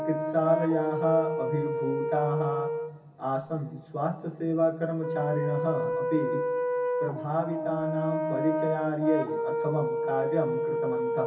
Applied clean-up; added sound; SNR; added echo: none; Brass instrument; 1 dB; reverberation time 0.3 s.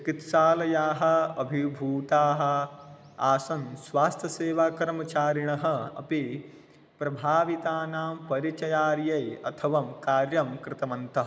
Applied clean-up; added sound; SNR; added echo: none; none; none; none.